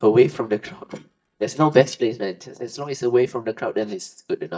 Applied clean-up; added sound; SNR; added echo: neural mask model DeepFilterNet 3.